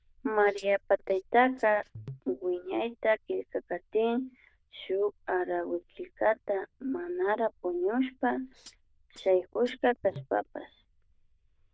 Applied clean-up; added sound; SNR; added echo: neural diffusion model UNIVERSE++.